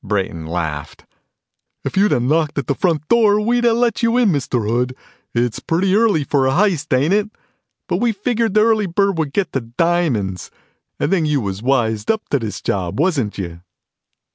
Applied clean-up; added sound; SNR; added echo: none; none; none; none.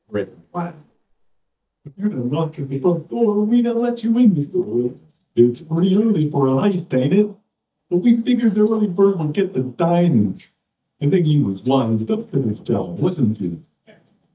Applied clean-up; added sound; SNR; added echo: neural mask model DeepFilterNet 3.